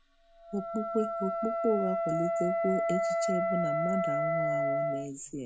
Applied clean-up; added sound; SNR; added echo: none; Wind instrument, woodwind instrument; -3 dB; none.